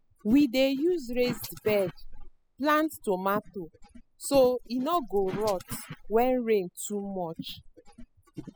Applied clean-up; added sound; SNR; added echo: classical method spectral subtraction.